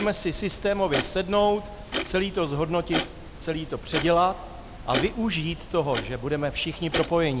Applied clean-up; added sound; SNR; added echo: none; Clock; 8 dB; none.